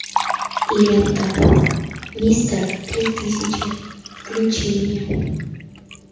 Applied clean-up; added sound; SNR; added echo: none; Liquid; 9 dB; reverberation time 1.1 s.